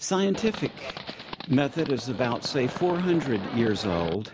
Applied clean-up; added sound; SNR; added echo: none; Livestock, farm animals, working animals; 11 dB; none.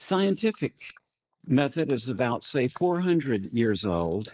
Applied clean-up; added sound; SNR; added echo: neural mask model Resemble Enhance denoiser.